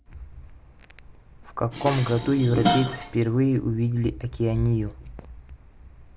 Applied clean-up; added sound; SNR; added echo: none; Dishes, pots, and pans; 8 dB; none.